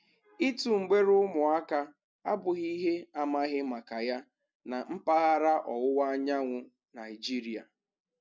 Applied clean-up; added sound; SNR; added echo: none; none; none; none.